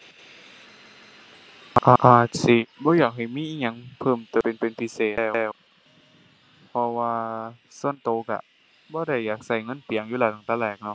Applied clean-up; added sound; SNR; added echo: none; none; none; none.